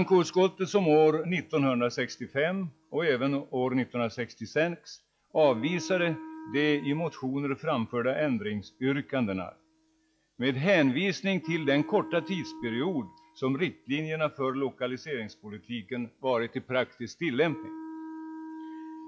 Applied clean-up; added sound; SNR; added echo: classical method log-MMSE.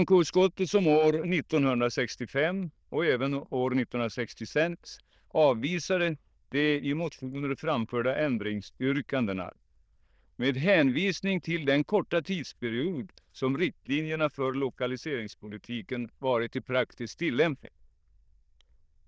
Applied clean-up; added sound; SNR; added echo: neural diffusion model UNIVERSE++.